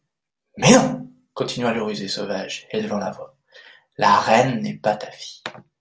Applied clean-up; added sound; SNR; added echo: none; none; none; none.